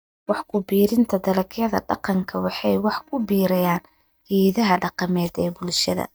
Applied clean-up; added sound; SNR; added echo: neural mask model DeepFilterNet 3.